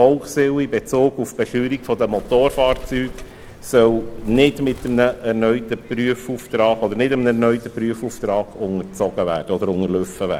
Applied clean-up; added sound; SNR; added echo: none; Bird; 19 dB; none.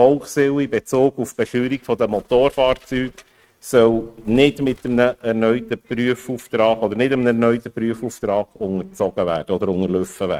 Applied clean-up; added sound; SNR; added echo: neural mask model RNNoise.